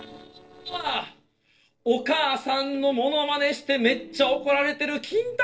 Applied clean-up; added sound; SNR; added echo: neural separator model SepFormer DNS4.